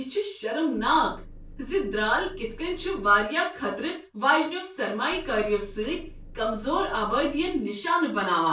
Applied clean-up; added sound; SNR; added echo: none; Engine; 15 dB; reverberation time 0.3 s.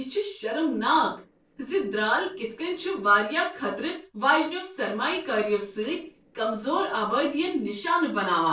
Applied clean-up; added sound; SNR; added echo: neural separator model SepFormer DNS4.